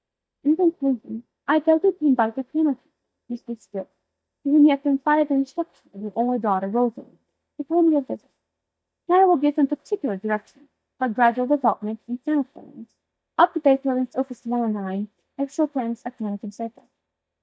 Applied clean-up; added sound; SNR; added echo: neural mask model DeepFilterNet 3.